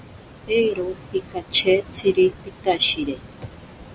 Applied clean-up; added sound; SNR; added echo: none; none; none; none.